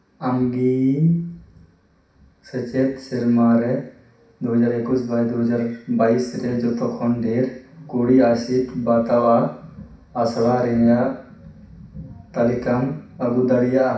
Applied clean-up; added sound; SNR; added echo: none; none; none; reverberation time 0.6 s.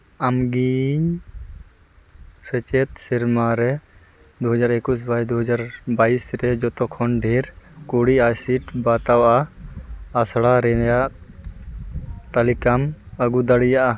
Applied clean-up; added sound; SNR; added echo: none; none; none; none.